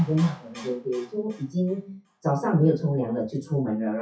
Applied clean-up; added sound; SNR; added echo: classical method WPE with log-MMSE.